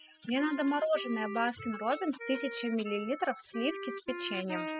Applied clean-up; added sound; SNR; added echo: classical method spectral subtraction.